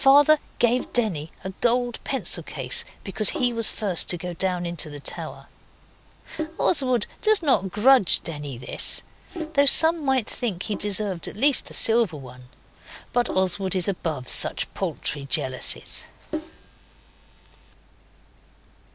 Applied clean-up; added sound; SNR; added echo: none; Sink (filling or washing); 16 dB; none.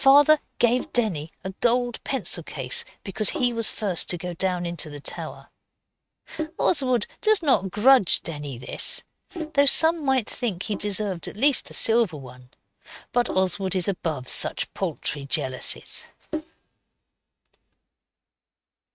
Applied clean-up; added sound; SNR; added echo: neural mask model RNNoise.